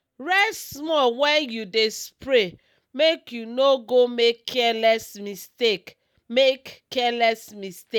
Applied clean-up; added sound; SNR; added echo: none; none; none; none.